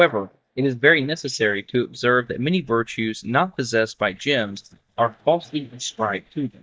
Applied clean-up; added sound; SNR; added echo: neural mask model DeepFilterNet 3.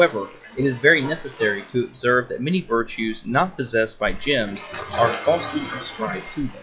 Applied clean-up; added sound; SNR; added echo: classical method log-MMSE.